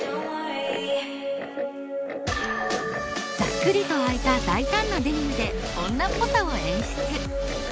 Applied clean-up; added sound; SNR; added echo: none; Guitar; 4 dB; none.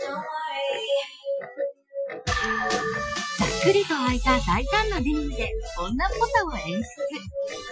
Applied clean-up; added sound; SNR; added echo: classical method Wiener filter.